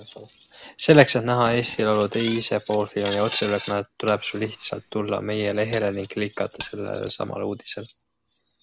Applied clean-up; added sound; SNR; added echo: none; Cutlery, silverware; 17 dB; none.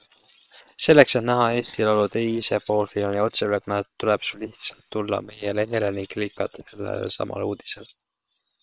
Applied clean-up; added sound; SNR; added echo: neural separator model SepFormer WHAM!.